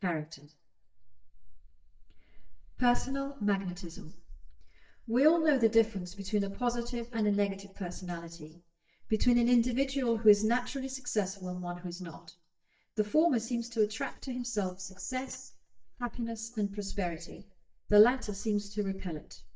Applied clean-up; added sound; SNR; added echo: neural mask model DeepFilterNet 3.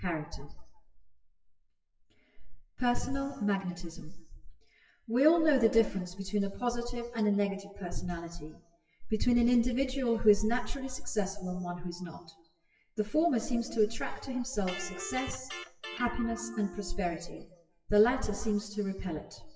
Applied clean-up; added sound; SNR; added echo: classical method WPE with log-MMSE.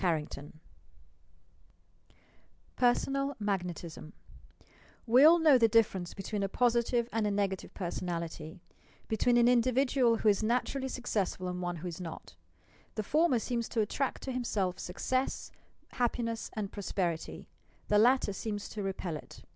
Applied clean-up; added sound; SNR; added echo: none; none; none; none.